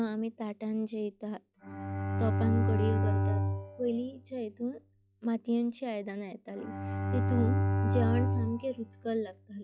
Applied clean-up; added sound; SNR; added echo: classical method log-MMSE.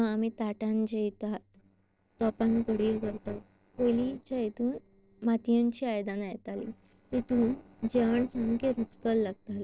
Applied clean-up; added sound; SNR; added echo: neural separator model SepFormer DNS4.